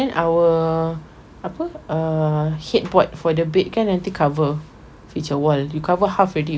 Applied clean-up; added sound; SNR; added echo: none; none; none; none.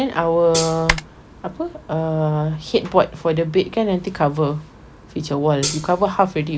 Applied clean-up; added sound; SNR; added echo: none; Hi-hat + Typing; 6 dB; none.